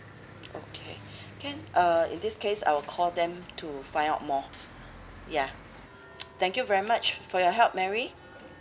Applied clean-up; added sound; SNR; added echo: none; Church bell / Traffic noise, roadway noise; 18 dB; none.